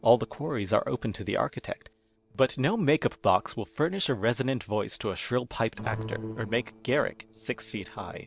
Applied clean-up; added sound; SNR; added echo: neural separator model SepFormer DNS4.